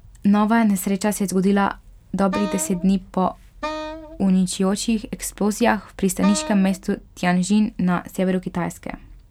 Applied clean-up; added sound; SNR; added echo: none; Wind instrument, woodwind instrument; 12 dB; none.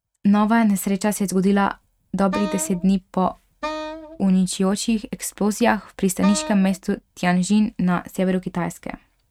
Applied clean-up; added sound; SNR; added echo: neural mask model RNNoise.